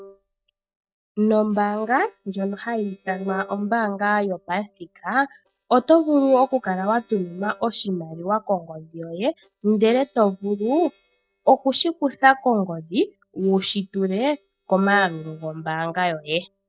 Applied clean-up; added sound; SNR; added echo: neural mask model DeepFilterNet 3.